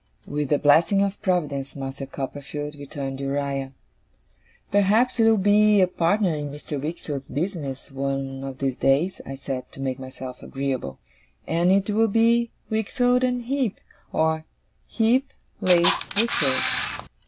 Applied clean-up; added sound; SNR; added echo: none; Camera; -2 dB; none.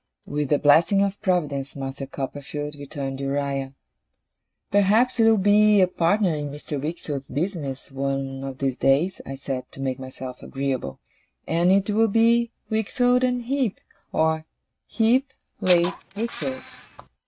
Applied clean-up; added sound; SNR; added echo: neural mask model RNNoise.